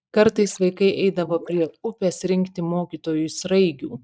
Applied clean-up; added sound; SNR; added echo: neural mask model DeepFilterNet 3.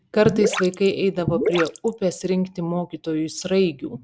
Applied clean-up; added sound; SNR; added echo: none; Gurgling / Liquid; 4 dB; none.